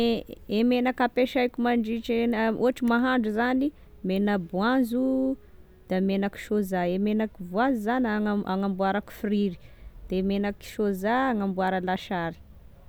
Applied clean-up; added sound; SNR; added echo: none; none; none; none.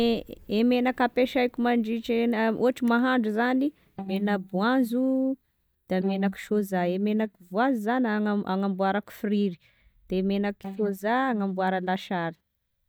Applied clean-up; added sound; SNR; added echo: neural mask model DeepFilterNet 3.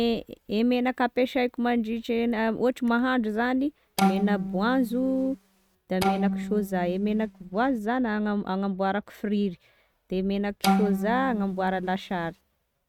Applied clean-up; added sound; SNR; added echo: neural mask model RNNoise.